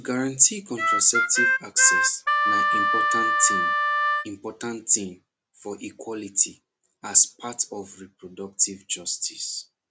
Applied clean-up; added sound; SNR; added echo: none; Harmonica; -4 dB; none.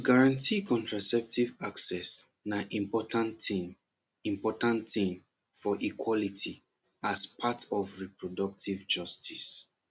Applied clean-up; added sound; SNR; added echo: none; none; none; none.